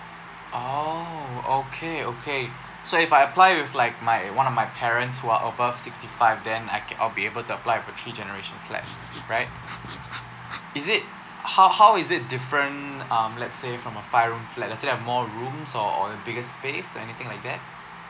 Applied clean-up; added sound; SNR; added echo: none; Writing; 13 dB; none.